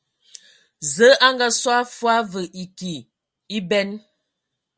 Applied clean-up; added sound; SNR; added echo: none; none; none; none.